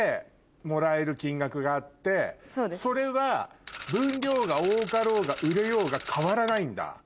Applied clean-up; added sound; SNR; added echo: none; none; none; none.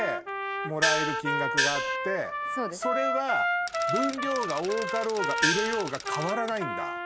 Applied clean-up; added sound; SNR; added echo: none; Trumpet + Gong; -2 dB; none.